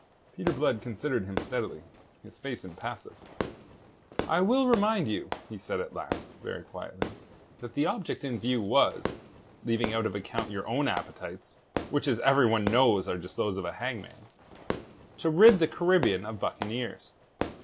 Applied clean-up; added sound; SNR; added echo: none; Fireworks; 10 dB; none.